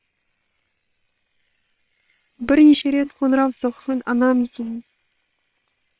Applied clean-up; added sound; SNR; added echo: neural separator model SepFormer WHAM!.